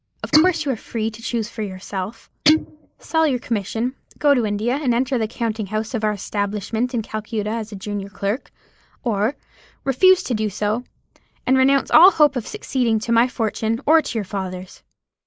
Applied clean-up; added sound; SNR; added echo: neural mask model Resemble Enhance denoiser.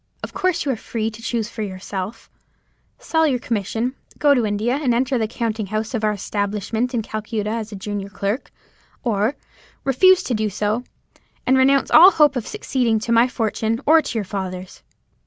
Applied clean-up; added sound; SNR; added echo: none; none; none; none.